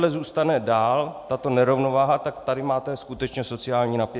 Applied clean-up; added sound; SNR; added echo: none; none; none; none.